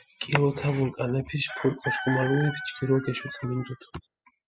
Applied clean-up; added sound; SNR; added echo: classical method spectral subtraction.